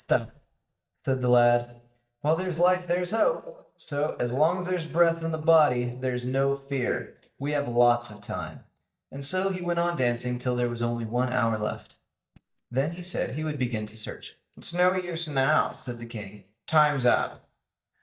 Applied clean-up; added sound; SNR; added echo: neural mask model DeepFilterNet 3.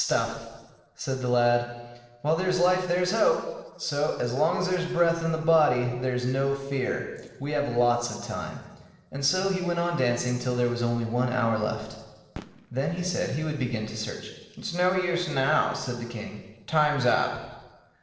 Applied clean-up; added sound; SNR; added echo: neural separator model SepFormer DNS4.